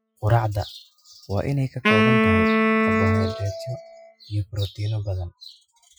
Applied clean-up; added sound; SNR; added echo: classical method Wiener filter.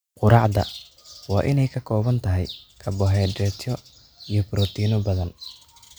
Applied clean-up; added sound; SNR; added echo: none; none; none; none.